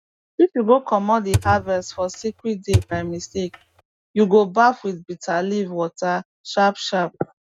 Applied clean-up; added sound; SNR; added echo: neural mask model RNNoise.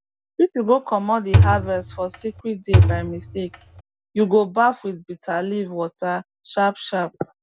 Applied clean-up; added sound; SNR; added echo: none; Thump, thud; -4 dB; none.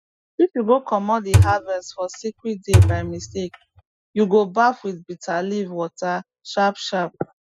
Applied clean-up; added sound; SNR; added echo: classical method spectral subtraction.